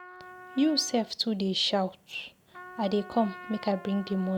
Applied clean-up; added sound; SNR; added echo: none; Trumpet; 18 dB; none.